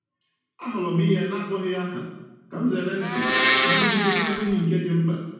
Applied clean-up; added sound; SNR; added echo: none; Domestic sounds, home sounds; -3 dB; reverberation time 1.1 s.